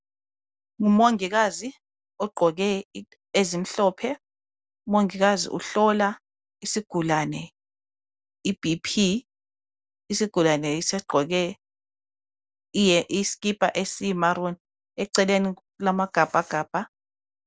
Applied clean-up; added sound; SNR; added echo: none; none; none; none.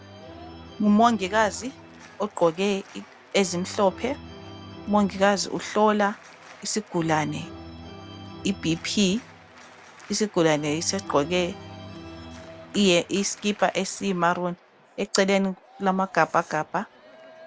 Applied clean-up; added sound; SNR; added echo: none; Organ; 18 dB; none.